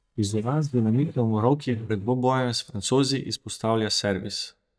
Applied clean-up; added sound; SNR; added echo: neural mask model DeepFilterNet 3.